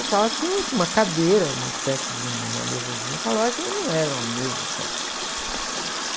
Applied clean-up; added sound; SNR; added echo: none; Water tap, faucet; 3 dB; none.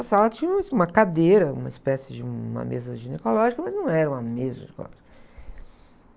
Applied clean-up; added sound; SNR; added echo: none; none; none; none.